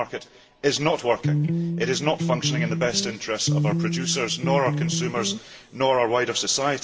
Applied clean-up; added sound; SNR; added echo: none; Electric guitar; 0 dB; reverberation time 2.7 s.